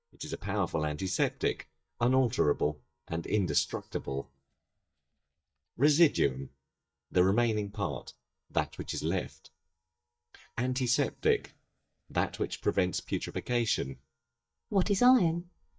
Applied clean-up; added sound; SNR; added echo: neural mask model DeepFilterNet 3.